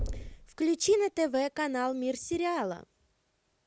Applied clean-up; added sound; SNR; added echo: none; Knock; 13 dB; none.